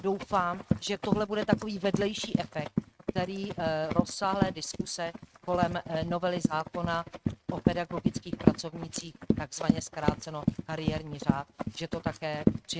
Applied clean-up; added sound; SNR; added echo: neural mask model RNNoise.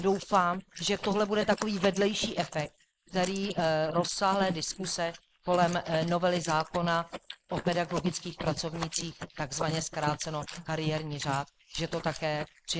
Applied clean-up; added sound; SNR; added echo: neural mask model Resemble Enhance denoiser.